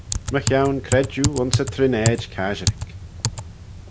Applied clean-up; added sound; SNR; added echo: none; Typing; 2 dB; none.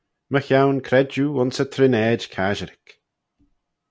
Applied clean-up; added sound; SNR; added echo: none; none; none; none.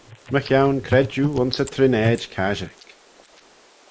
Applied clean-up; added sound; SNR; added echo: neural mask model Resemble Enhance denoiser.